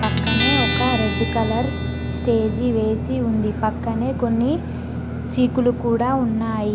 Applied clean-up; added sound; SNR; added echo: none; Guitar + Engine / Mechanisms; 2 dB; none.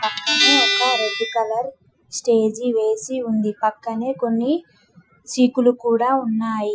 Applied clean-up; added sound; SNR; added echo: classical method Wiener filter.